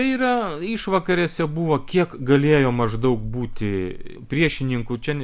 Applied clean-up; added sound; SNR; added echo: none; none; none; none.